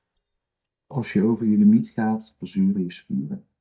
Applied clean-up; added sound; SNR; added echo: neural mask model DeepFilterNet 3.